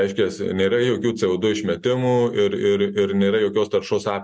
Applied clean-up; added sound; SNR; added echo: none; none; none; none.